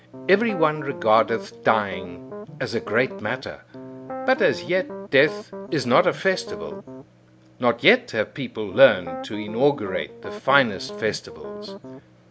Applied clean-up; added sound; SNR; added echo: none; Piano; 12 dB; none.